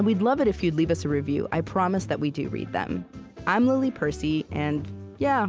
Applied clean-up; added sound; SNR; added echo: none; none; none; none.